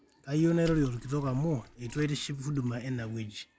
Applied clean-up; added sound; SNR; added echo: none; Water / Splash, splatter; 17 dB; none.